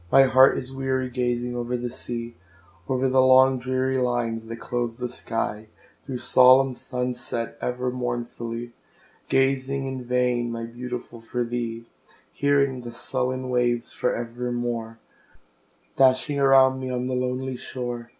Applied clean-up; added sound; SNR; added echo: none; none; none; none.